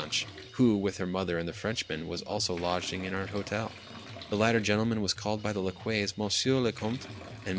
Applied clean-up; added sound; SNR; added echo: none; Drum kit + Bathtub (filling or washing) / Liquid; 16 dB; none.